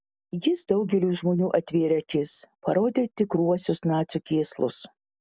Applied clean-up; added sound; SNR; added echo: none; none; none; none.